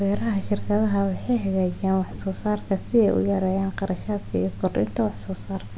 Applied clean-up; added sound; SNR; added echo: none; none; none; none.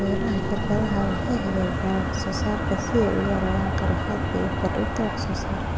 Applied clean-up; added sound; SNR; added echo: none; Motor vehicle (road); 0 dB; none.